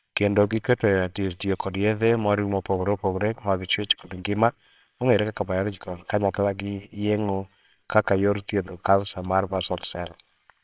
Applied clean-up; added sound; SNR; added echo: neural separator model SepFormer WHAMR!.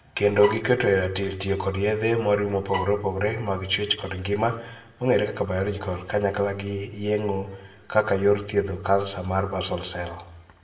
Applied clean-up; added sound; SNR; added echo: none; Bowed string instrument; 9 dB; reverberation time 0.6 s.